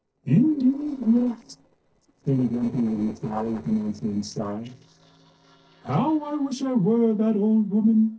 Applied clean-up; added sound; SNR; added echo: neural separator model SepFormer DNS4.